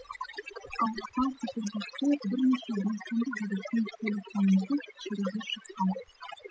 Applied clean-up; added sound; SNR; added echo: classical method spectral subtraction.